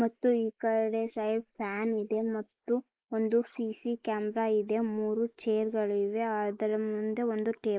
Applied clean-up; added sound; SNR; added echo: neural mask model Resemble Enhance denoiser.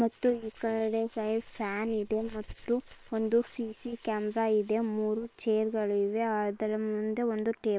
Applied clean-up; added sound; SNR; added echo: neural separator model SepFormer WHAM!.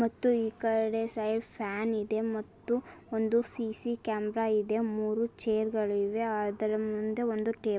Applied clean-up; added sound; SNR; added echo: none; none; none; none.